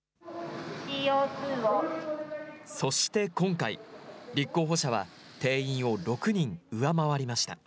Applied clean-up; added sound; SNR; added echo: none; none; none; none.